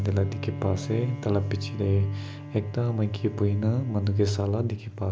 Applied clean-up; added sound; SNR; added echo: none; Bowed string instrument; 14 dB; none.